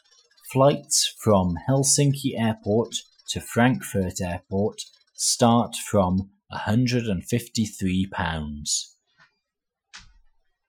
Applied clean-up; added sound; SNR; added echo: classical method Wiener filter.